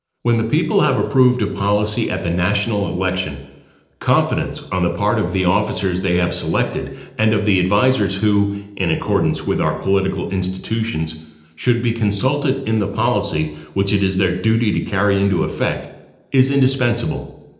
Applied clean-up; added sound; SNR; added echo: neural separator model SepFormer DNS4.